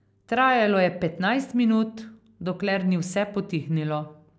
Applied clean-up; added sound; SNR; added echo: none; none; none; none.